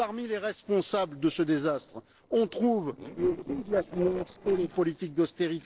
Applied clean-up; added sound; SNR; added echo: neural separator model SepFormer DNS4.